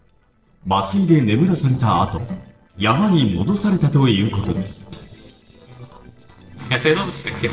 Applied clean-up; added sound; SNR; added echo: neural separator model SepFormer DNS4.